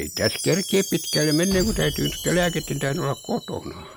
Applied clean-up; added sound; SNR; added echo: none; Explosion + Chime; 7 dB; none.